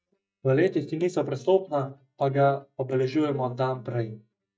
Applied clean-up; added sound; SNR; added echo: neural mask model DeepFilterNet 3.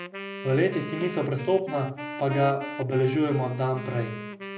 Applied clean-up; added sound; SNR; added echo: none; Wind instrument, woodwind instrument; 11 dB; reverberation time 0.4 s.